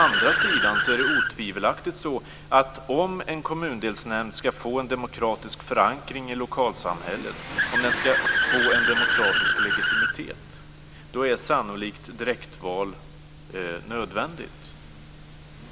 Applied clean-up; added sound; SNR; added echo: none; Accelerating, revving, vroom / Car; 0 dB; none.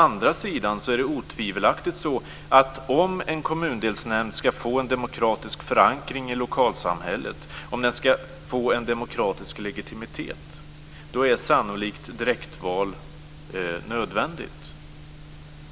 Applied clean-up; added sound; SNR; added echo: none; none; none; none.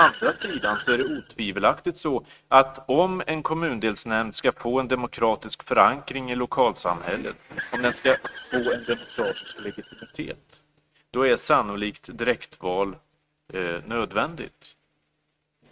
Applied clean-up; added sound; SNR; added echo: neural mask model RNNoise.